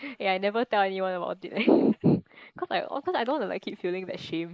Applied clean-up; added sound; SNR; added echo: neural mask model Resemble Enhance denoiser.